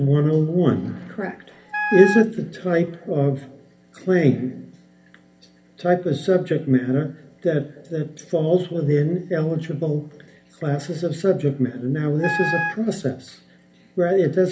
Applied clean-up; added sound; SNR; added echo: none; Wind instrument, woodwind instrument; 5 dB; reverberation time 0.3 s.